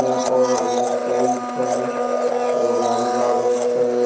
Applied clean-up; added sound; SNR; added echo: none; Domestic sounds, home sounds; -3 dB; reverberation time 1.0 s.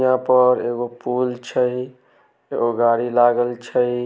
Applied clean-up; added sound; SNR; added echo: none; none; none; none.